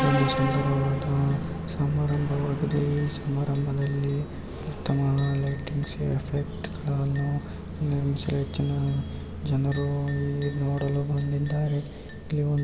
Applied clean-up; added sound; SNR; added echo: none; Chink, clink; 15 dB; none.